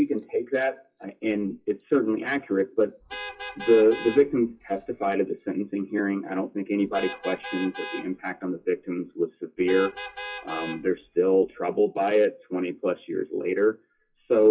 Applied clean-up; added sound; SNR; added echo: classical method WPE with log-MMSE.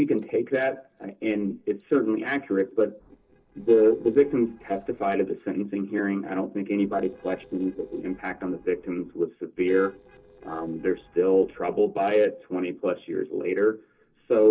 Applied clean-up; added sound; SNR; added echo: neural separator model SepFormer DNS4.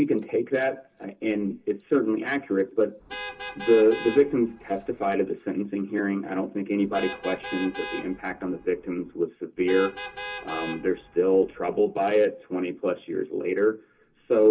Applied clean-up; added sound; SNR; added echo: none; Vehicle horn, car horn, honking; 13 dB; reverberation time 0.2 s.